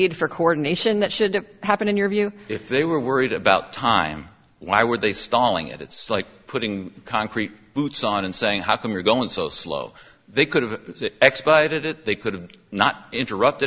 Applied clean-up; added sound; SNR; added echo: none; none; none; none.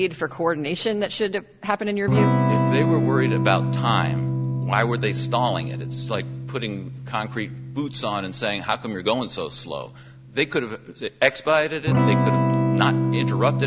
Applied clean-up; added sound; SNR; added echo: none; Electric guitar / Strum; -1 dB; none.